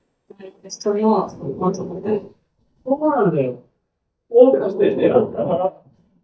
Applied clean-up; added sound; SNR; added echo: neural mask model DeepFilterNet 3.